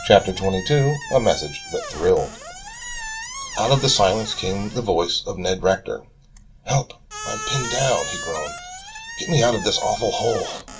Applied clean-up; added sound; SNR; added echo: none; Squeak; 12 dB; reverberation time 0.2 s.